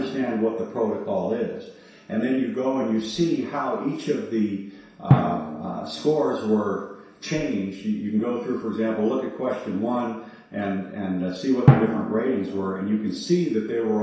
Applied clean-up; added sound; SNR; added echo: none; Drum; 5 dB; reverberation time 0.7 s.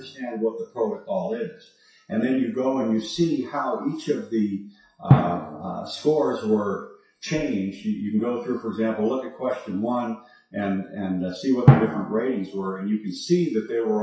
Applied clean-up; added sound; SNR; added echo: classical method WPE with log-MMSE.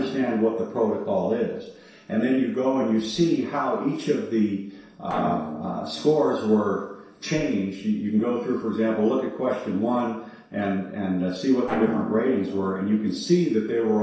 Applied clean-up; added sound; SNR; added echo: neural separator model SepFormer DNS4.